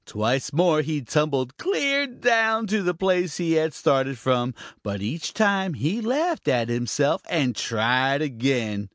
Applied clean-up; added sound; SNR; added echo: none; none; none; none.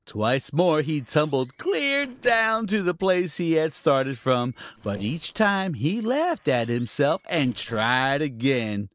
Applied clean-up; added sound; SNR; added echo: neural separator model SepFormer DNS4.